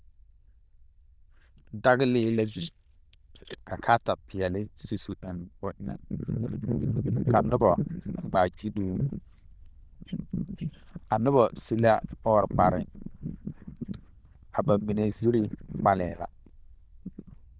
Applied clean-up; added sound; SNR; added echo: neural diffusion model UNIVERSE++.